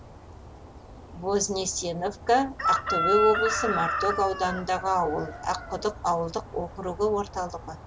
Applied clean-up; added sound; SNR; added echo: none; Chicken, rooster; 4 dB; none.